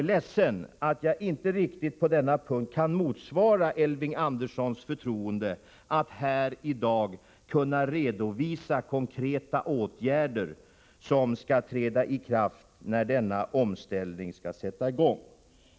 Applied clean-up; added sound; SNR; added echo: none; none; none; none.